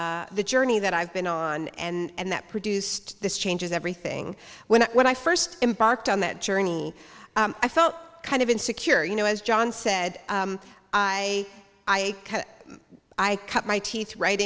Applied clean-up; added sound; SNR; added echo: none; none; none; none.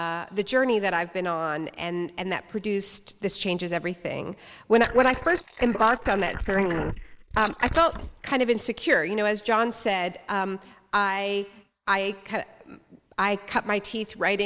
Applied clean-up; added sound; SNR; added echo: neural mask model Resemble Enhance denoiser.